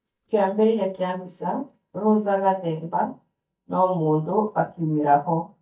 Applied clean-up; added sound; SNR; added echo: neural mask model DeepFilterNet 3.